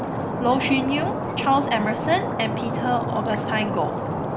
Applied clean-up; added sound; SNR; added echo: none; Stream; 2 dB; none.